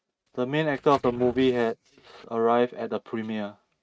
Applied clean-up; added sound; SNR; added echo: neural mask model RNNoise.